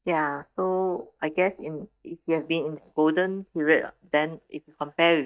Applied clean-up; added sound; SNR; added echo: neural mask model DeepFilterNet 3.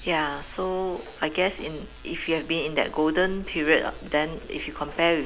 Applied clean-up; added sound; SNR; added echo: none; Printer; 16 dB; none.